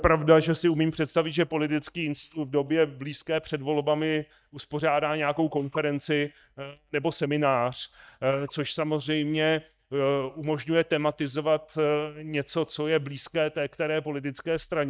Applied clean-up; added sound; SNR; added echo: neural mask model DeepFilterNet 3.